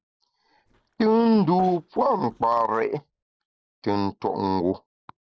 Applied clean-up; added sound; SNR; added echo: neural separator model SepFormer DNS4.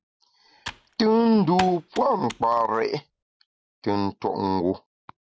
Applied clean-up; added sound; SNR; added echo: none; Computer keyboard; 15 dB; none.